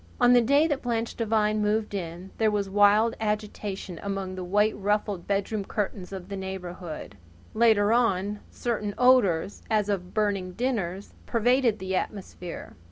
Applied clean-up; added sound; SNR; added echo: none; none; none; none.